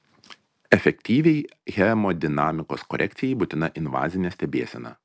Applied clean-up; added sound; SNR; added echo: none; none; none; none.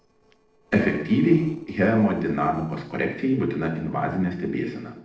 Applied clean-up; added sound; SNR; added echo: neural separator model SepFormer DNS4.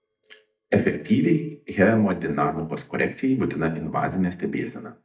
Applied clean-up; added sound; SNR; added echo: neural mask model DeepFilterNet 3.